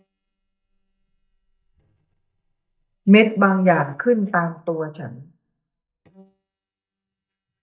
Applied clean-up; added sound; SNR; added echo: neural mask model DeepFilterNet 3.